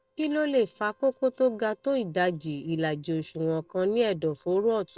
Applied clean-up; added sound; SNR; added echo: neural separator model SepFormer DNS4.